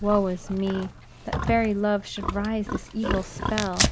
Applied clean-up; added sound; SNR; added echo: none; Livestock, farm animals, working animals + Tearing; 4 dB; none.